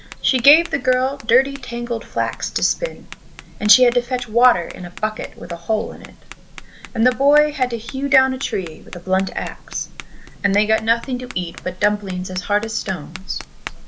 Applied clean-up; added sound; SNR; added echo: none; Tap; 15 dB; none.